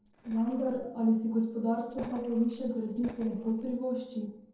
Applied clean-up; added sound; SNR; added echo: neural separator model SepFormer DNS4.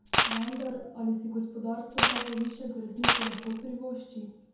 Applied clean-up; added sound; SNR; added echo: none; Coin (dropping); -5 dB; reverberation time 0.9 s.